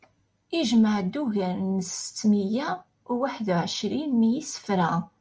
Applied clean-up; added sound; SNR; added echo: none; none; none; none.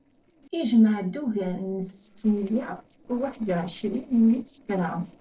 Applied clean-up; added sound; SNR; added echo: neural separator model SepFormer DNS4.